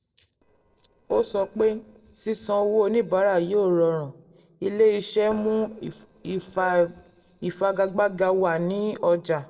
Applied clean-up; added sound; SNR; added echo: neural separator model SepFormer DNS4.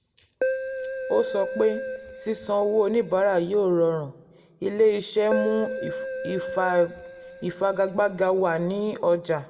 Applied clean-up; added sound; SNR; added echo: none; Keyboard (musical); 7 dB; reverberation time 0.9 s.